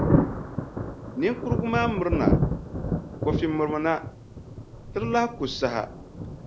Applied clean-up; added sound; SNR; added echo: none; Thunder; -1 dB; none.